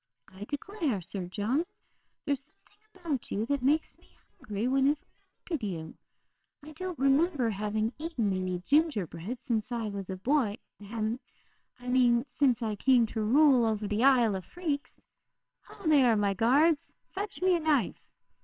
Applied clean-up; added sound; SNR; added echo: neural separator model SepFormer WHAMR!.